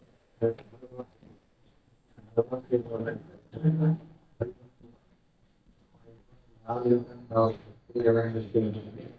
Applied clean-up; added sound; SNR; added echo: neural mask model DeepFilterNet 3.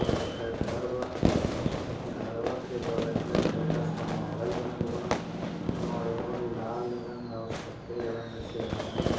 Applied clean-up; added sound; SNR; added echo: none; Fireworks; -1 dB; reverberation time 2.8 s.